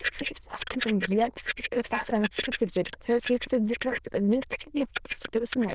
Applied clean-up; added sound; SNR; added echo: neural diffusion model UNIVERSE++.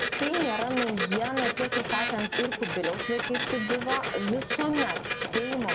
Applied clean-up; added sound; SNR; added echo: none; Printer; 1 dB; none.